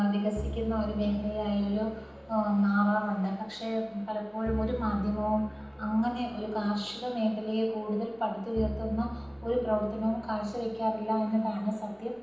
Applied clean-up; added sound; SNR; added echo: none; Bowed string instrument; 13 dB; reverberation time 0.9 s.